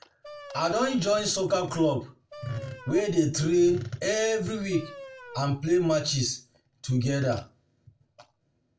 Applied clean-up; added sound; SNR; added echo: none; Wind instrument, woodwind instrument; 19 dB; reverberation time 0.2 s.